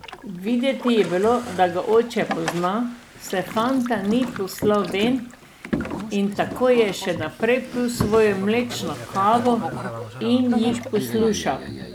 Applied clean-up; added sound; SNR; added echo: none; Boat, Water vehicle; 10 dB; none.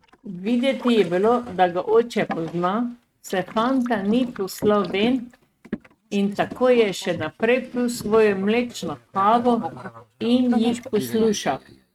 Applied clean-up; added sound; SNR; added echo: neural mask model RNNoise.